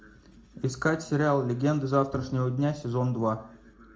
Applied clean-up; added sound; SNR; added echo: none; Bowed string instrument; 16 dB; reverberation time 0.4 s.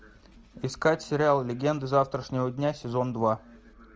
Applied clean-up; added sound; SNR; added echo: none; none; none; none.